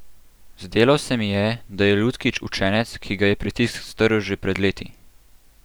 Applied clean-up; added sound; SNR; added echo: none; none; none; none.